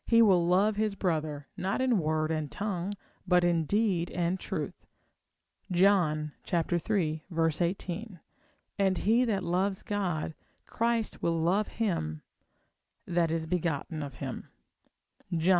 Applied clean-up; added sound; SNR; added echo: none; none; none; none.